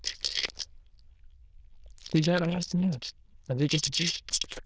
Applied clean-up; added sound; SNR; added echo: neural diffusion model UNIVERSE++.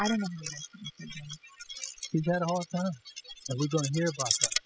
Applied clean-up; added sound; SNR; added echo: classical method spectral subtraction.